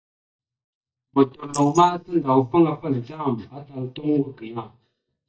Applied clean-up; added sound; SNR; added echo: neural mask model DeepFilterNet 3.